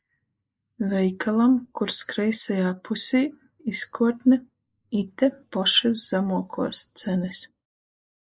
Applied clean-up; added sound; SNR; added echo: neural mask model Resemble Enhance denoiser.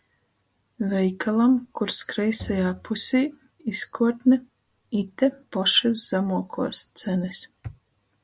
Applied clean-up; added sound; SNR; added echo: none; Bowed string instrument; 18 dB; none.